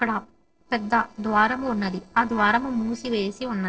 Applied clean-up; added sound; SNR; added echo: neural separator model SepFormer DNS4.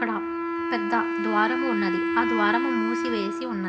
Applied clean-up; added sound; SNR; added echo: none; Wind instrument, woodwind instrument; -1 dB; reverberation time 0.3 s.